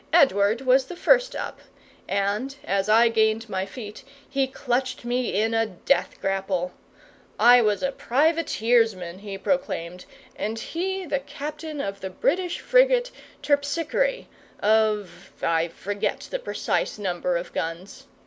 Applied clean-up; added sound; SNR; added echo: none; none; none; none.